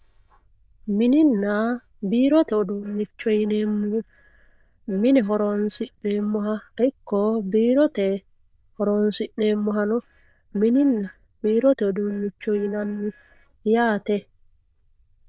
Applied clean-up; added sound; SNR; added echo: neural diffusion model UNIVERSE++.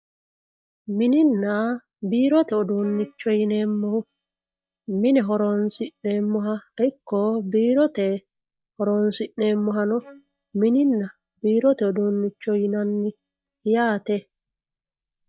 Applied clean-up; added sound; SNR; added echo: neural mask model DeepFilterNet 3.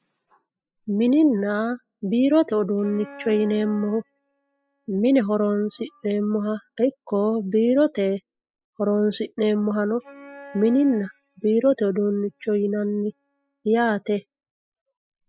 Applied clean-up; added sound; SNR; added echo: classical method spectral subtraction.